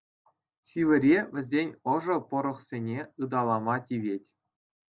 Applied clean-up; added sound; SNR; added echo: none; none; none; none.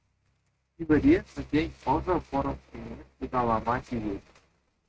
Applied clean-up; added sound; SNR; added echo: neural mask model RNNoise.